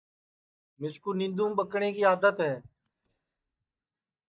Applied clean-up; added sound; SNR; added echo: neural mask model DeepFilterNet 3.